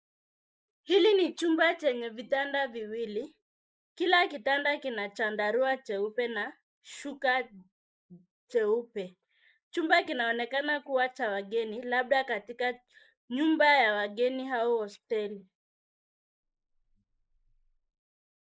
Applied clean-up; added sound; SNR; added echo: neural mask model Resemble Enhance denoiser.